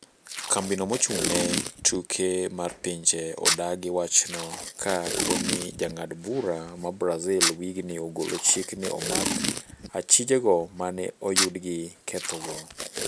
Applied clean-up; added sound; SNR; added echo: none; Packing tape, duct tape; 3 dB; none.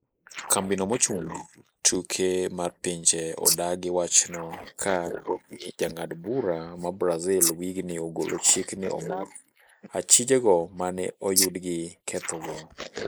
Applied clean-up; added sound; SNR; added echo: neural mask model Resemble Enhance denoiser.